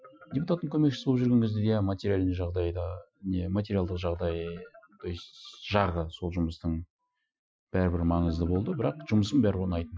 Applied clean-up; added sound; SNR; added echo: classical method Wiener filter.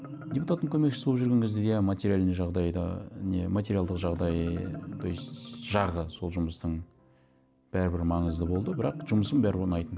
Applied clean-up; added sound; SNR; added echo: none; Marimba, xylophone; 14 dB; none.